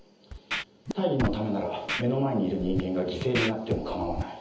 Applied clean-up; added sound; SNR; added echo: none; Scratching (performance technique); 6 dB; reverberation time 0.7 s.